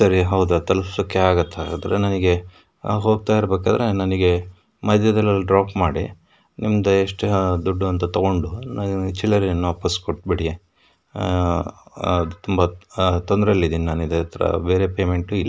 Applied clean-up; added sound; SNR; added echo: none; none; none; none.